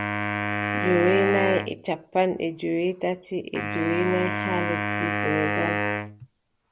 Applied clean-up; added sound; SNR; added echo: none; Wind instrument, woodwind instrument; 2 dB; none.